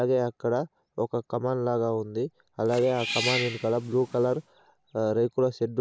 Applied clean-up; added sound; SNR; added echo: none; Cat; 9 dB; none.